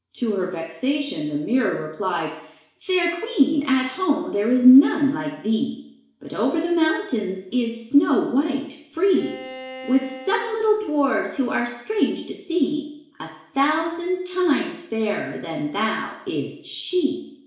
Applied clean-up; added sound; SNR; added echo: none; Bowed string instrument; 15 dB; reverberation time 0.7 s.